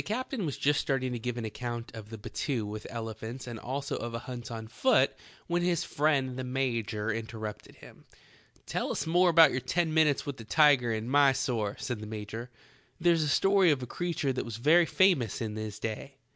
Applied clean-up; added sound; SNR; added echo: none; none; none; none.